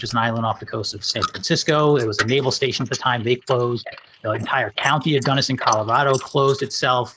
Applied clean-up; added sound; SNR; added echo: neural mask model Resemble Enhance denoiser.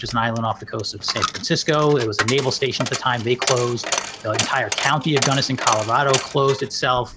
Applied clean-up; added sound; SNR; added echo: none; Coin (dropping); 7 dB; none.